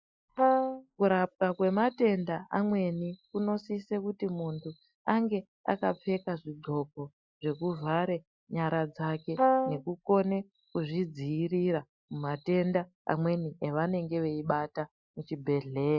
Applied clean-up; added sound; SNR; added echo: classical method Wiener filter.